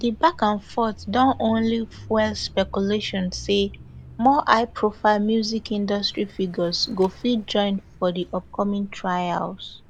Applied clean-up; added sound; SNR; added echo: none; Mechanisms / Bicycle; 19 dB; none.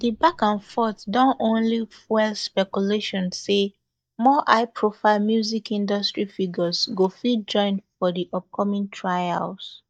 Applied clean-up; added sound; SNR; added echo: neural mask model DeepFilterNet 3.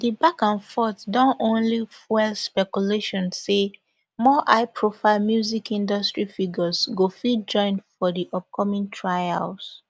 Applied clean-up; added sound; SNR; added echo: none; none; none; none.